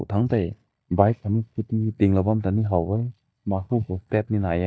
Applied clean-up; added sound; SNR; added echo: neural mask model DeepFilterNet 3.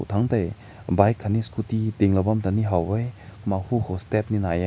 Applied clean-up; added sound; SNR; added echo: none; none; none; none.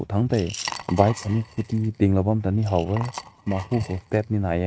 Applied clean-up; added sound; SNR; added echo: neural mask model RNNoise.